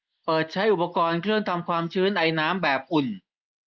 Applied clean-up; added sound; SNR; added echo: neural mask model Resemble Enhance denoiser.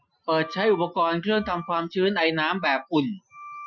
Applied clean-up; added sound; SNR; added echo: classical method Wiener filter.